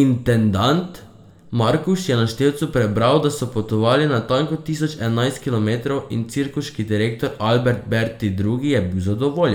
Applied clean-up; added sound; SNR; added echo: none; none; none; reverberation time 0.6 s.